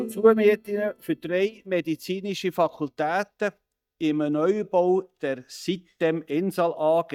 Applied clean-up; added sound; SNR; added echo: neural mask model DeepFilterNet 3.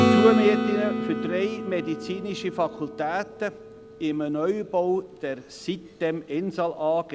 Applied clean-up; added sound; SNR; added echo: none; Acoustic guitar / Strum; 2 dB; none.